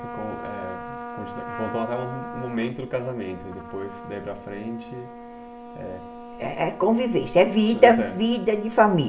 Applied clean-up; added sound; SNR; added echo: none; Trumpet; 13 dB; reverberation time 0.4 s.